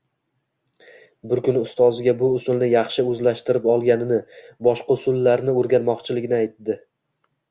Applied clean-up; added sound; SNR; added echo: none; none; none; none.